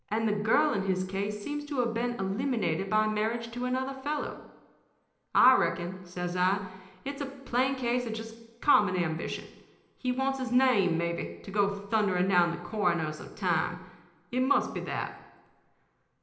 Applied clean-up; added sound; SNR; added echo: none; none; none; reverberation time 0.9 s.